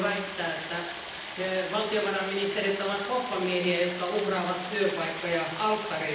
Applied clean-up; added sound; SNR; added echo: none; Stream; 9 dB; reverberation time 0.9 s.